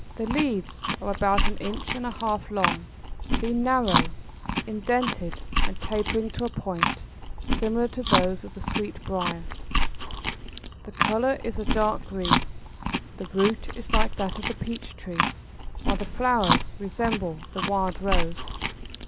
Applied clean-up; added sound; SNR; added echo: none; Chewing, mastication; -1 dB; none.